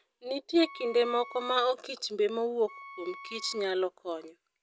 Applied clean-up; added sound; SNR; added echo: none; Wind instrument, woodwind instrument; 18 dB; none.